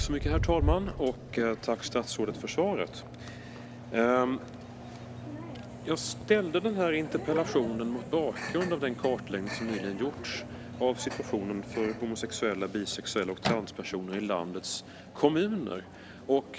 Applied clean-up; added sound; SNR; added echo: none; Microwave oven; 7 dB; none.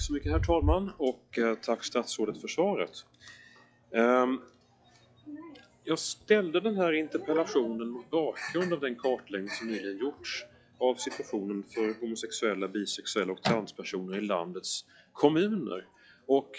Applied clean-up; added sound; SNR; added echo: classical method log-MMSE.